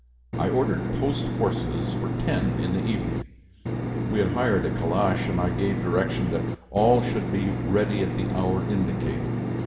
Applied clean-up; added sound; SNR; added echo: none; Engine; 0 dB; reverberation time 1.8 s.